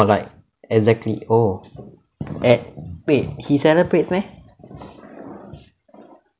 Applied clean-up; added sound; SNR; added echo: none; none; none; none.